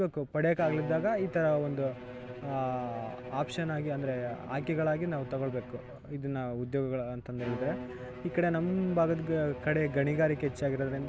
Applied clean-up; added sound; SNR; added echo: none; Bowed string instrument; 12 dB; none.